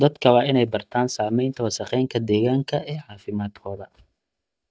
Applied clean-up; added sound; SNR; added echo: neural mask model DeepFilterNet 3.